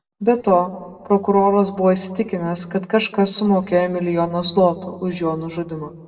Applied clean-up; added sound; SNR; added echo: neural separator model SepFormer DNS4.